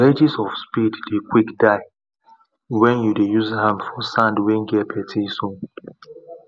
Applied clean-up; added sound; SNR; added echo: none; none; none; none.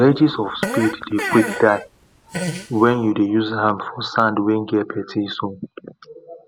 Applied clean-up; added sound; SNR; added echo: none; Fart; 8 dB; none.